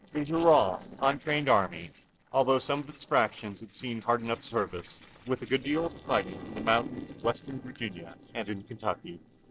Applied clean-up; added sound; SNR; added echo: neural separator model SepFormer DNS4.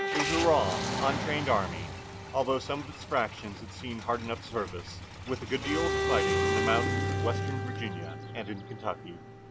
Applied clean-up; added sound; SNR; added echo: none; Car + Bowed string instrument; 0 dB; none.